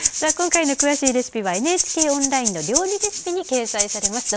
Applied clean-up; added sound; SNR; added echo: none; Rattle (instrument); 1 dB; none.